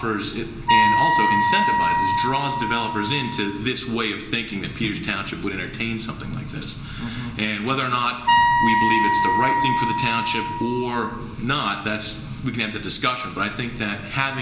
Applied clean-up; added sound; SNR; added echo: none; Wind instrument, woodwind instrument; -4 dB; reverberation time 1.1 s.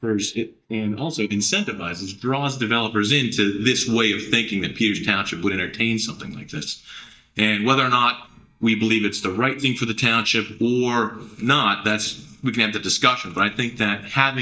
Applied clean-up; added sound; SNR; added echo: neural mask model DeepFilterNet 3.